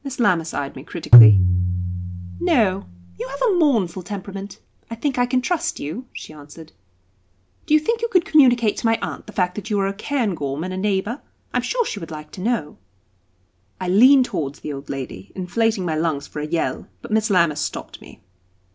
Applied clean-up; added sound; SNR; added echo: none; Tabla; -5 dB; none.